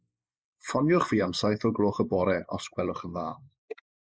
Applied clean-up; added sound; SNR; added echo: neural mask model Resemble Enhance denoiser.